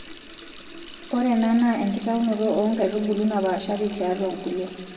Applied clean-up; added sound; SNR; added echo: none; Water tap, faucet; 16 dB; reverberation time 1.4 s.